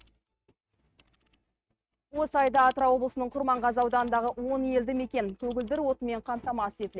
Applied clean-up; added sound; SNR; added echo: neural mask model RNNoise.